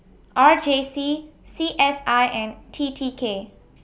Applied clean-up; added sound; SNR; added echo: none; none; none; none.